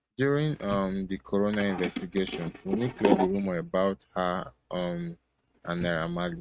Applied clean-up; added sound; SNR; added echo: neural mask model RNNoise.